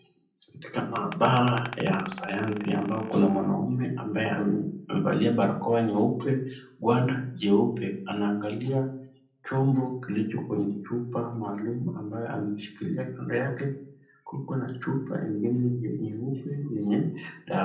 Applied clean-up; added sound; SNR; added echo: none; Glass; 14 dB; reverberation time 0.6 s.